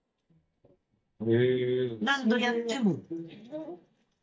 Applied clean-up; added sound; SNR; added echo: neural mask model DeepFilterNet 3.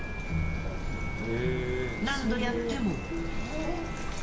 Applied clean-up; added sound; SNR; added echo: none; Train; 1 dB; reverberation time 1.0 s.